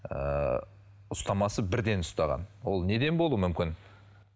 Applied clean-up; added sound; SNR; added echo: none; none; none; none.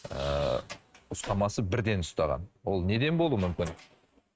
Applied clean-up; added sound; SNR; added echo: neural mask model RNNoise.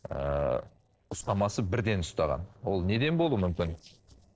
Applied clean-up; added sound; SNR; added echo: neural separator model SepFormer DNS4.